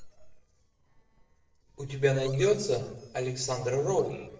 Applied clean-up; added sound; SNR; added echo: neural separator model SepFormer DNS4.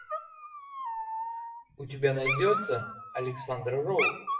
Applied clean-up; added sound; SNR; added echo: classical method WPE with log-MMSE.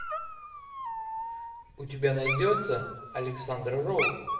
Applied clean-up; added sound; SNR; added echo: none; Dog; 4 dB; reverberation time 0.7 s.